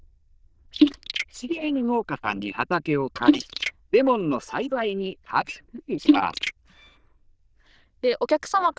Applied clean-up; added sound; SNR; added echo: neural diffusion model UNIVERSE++.